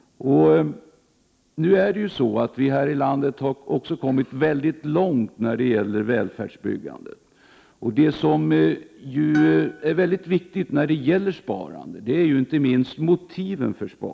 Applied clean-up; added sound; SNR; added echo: none; Harp; 19 dB; none.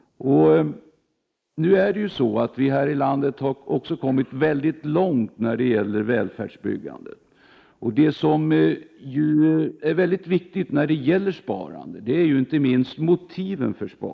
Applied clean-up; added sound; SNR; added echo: neural mask model Resemble Enhance denoiser.